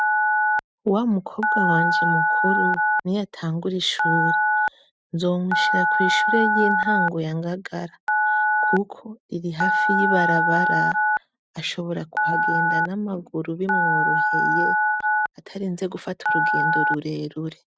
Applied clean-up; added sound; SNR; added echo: neural mask model RNNoise.